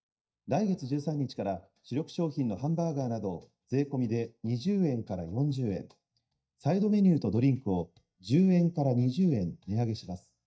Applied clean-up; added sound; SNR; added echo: neural mask model DeepFilterNet 3.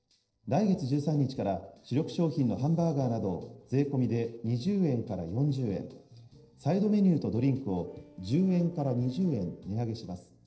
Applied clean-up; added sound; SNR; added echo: neural separator model SepFormer DNS4.